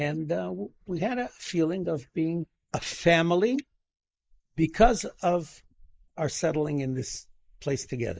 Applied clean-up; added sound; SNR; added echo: neural mask model Resemble Enhance denoiser.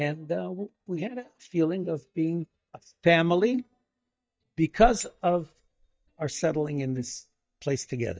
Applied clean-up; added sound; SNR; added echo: neural mask model DeepFilterNet 3.